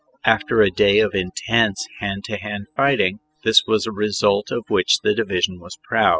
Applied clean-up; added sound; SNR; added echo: classical method spectral subtraction.